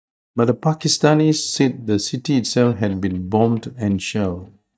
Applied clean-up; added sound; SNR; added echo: neural mask model DeepFilterNet 3.